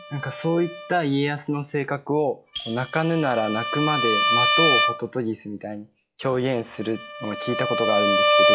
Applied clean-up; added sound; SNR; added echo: classical method log-MMSE.